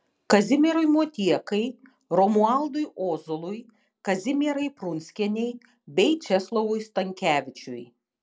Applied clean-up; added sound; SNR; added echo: none; none; none; none.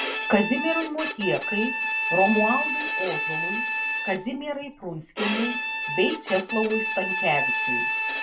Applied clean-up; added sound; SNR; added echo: none; Bowed string instrument; 0 dB; reverberation time 0.2 s.